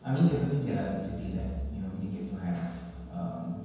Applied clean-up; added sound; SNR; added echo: none; none; none; reverberation time 1.2 s.